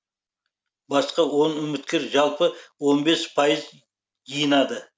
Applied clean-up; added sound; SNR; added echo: none; none; none; none.